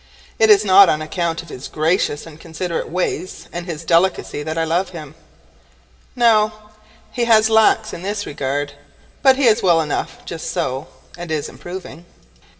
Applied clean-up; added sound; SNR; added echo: none; none; none; reverberation time 0.7 s.